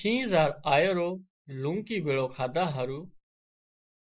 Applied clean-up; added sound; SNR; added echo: neural mask model Resemble Enhance denoiser.